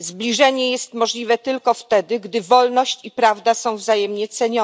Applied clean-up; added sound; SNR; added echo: none; none; none; none.